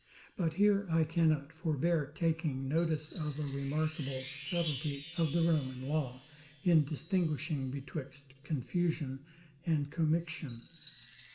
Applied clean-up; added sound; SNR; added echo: none; Wind chime; 3 dB; reverberation time 1.5 s.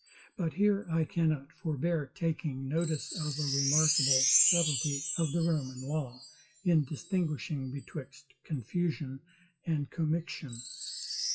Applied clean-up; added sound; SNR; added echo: classical method WPE with log-MMSE.